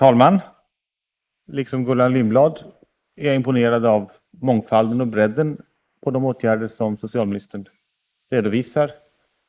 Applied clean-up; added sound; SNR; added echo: neural mask model Resemble Enhance denoiser.